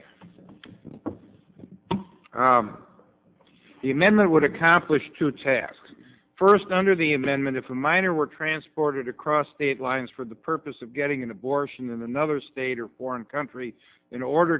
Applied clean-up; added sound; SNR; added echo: none; none; none; none.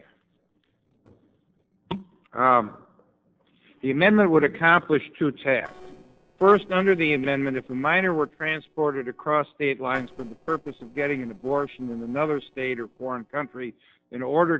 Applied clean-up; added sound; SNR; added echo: neural separator model SepFormer DNS4.